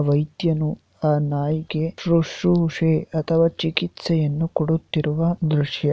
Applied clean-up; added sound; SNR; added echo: none; none; none; none.